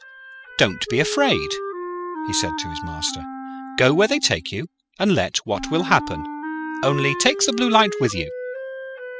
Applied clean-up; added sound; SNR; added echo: classical method spectral subtraction.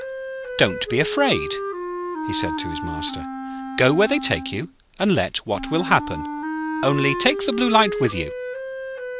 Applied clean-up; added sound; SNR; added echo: none; Wind instrument, woodwind instrument; 6 dB; none.